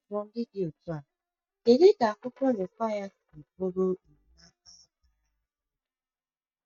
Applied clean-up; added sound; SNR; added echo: neural mask model DeepFilterNet 3.